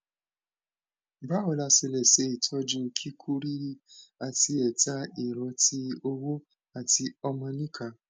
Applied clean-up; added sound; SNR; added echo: none; none; none; none.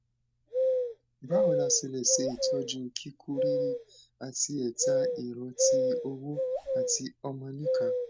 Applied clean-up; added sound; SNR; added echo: none; Bird vocalization, bird call, bird song; -4 dB; none.